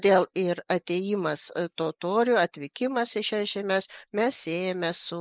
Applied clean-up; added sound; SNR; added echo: neural mask model Resemble Enhance denoiser.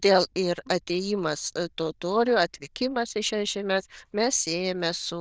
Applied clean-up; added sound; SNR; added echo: neural diffusion model UNIVERSE++.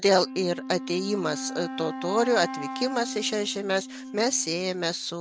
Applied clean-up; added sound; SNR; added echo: none; Wind instrument, woodwind instrument; 10 dB; none.